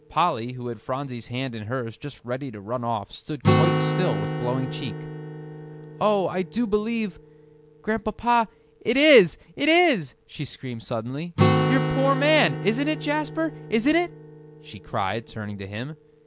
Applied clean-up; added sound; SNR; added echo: none; Acoustic guitar; 4 dB; none.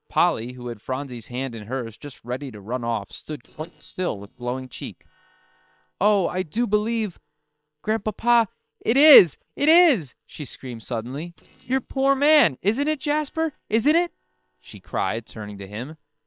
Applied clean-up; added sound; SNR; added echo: neural separator model SepFormer WHAM!.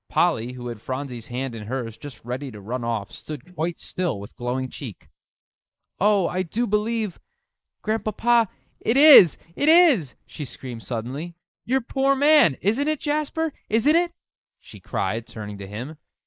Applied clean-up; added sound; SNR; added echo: neural mask model Resemble Enhance denoiser.